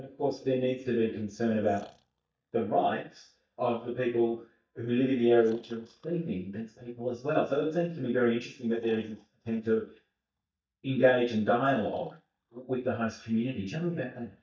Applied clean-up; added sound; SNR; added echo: neural mask model DeepFilterNet 3.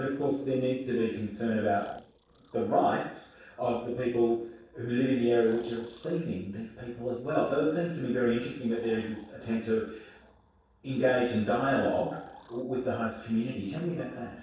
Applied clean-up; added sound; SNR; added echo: neural separator model SepFormer DNS4.